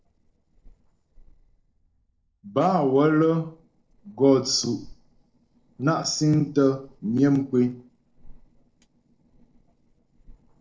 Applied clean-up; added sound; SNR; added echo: neural separator model SepFormer DNS4.